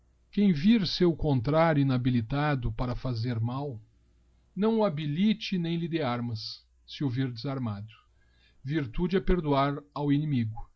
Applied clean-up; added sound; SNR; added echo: none; none; none; none.